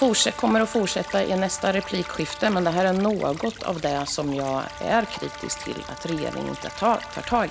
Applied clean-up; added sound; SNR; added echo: none; Stream / Trickle, dribble + Brass instrument; 13 dB; none.